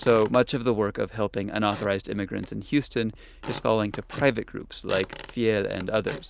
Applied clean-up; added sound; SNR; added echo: none; Squeak / Wood; 16 dB; none.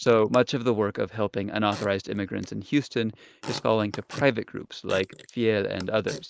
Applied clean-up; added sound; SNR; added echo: neural mask model Resemble Enhance denoiser.